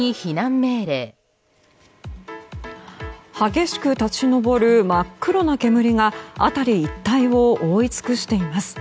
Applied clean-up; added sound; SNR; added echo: none; none; none; none.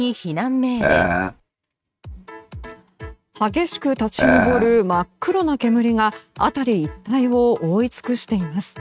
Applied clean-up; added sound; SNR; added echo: neural mask model RNNoise.